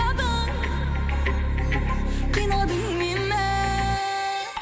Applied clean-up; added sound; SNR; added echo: none; none; none; none.